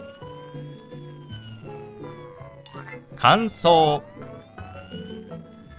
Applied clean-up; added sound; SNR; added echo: neural separator model SepFormer DNS4.